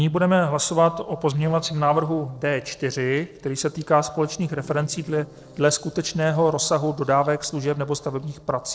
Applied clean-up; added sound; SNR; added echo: neural separator model SepFormer DNS4.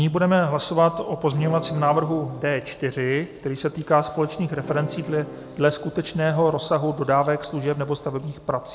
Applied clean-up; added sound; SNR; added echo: none; Acoustic guitar / Strum; 16 dB; none.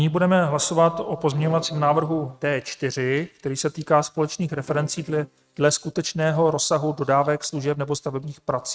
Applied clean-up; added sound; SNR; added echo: neural mask model RNNoise.